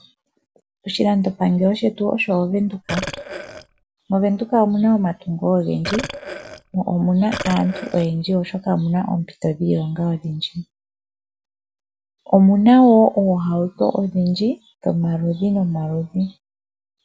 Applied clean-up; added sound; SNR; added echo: none; Burping, eructation; 11 dB; none.